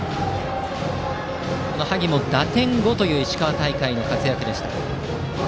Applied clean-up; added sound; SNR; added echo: none; none; none; none.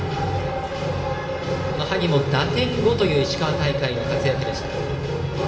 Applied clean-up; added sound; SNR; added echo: none; none; none; reverberation time 2.1 s.